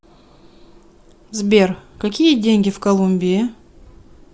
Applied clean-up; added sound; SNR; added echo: none; none; none; none.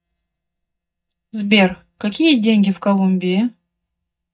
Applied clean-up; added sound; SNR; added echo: neural mask model DeepFilterNet 3.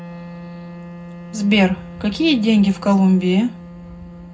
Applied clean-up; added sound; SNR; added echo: none; Wind instrument, woodwind instrument; 16 dB; reverberation time 0.3 s.